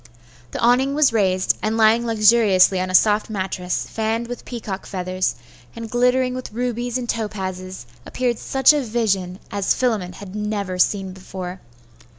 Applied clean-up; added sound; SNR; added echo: none; none; none; none.